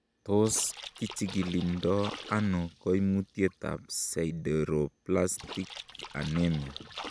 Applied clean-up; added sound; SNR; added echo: none; Splash, splatter; 15 dB; none.